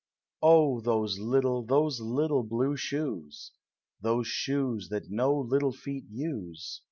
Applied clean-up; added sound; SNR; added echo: none; none; none; none.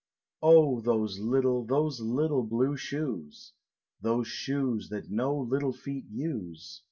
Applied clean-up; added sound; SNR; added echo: none; none; none; reverberation time 0.1 s.